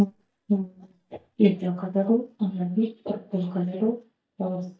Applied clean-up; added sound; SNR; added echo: neural mask model DeepFilterNet 3.